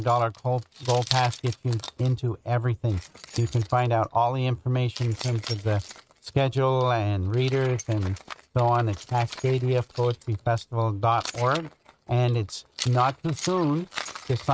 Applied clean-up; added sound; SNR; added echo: neural mask model RNNoise.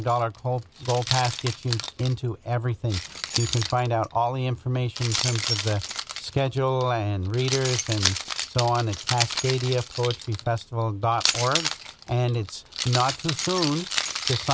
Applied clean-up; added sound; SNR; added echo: none; Keys jangling; 6 dB; none.